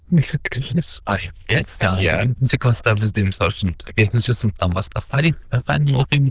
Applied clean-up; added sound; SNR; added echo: neural diffusion model UNIVERSE++.